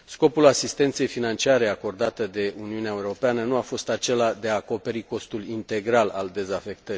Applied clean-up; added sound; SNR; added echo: none; none; none; none.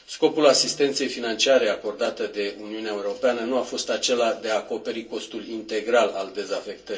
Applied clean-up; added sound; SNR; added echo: none; none; none; reverberation time 0.2 s.